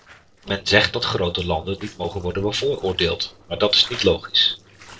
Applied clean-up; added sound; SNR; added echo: neural separator model SepFormer DNS4.